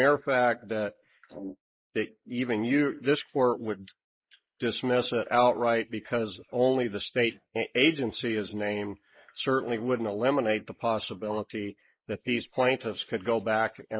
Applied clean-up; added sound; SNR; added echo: neural mask model Resemble Enhance denoiser.